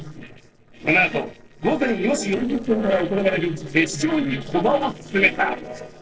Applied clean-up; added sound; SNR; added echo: neural separator model SepFormer DNS4.